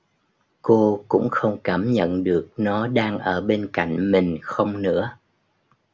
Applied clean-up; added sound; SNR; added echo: none; none; none; none.